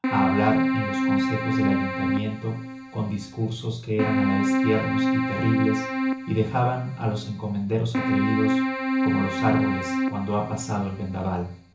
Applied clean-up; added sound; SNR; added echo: none; Keyboard (musical); -1 dB; reverberation time 0.7 s.